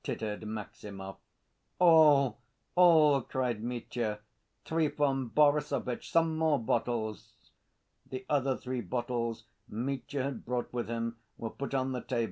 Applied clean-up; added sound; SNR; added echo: none; none; none; none.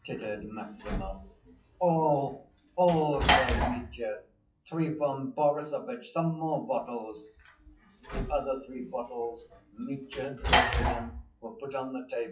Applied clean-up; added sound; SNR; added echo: classical method WPE with log-MMSE.